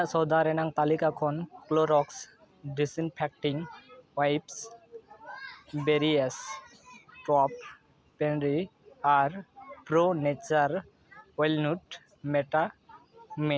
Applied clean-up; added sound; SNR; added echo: none; none; none; none.